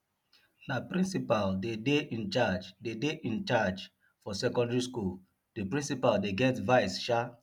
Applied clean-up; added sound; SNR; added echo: none; none; none; none.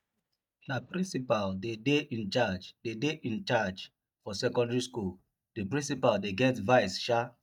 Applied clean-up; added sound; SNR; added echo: neural mask model DeepFilterNet 3.